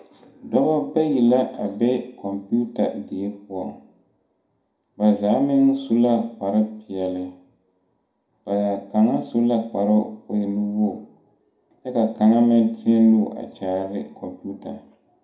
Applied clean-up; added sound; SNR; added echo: none; none; none; reverberation time 0.4 s.